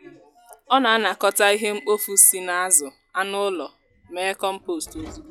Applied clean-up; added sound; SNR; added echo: classical method log-MMSE.